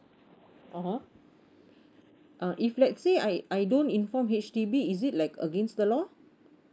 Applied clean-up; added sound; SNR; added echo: neural mask model Resemble Enhance denoiser.